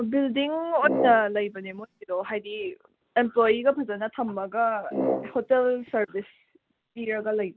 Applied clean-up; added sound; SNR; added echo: none; Brass instrument; 5 dB; none.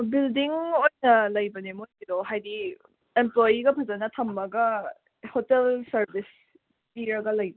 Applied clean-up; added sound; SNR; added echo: none; none; none; none.